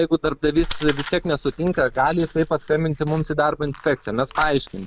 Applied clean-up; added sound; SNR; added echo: none; Fire; 13 dB; none.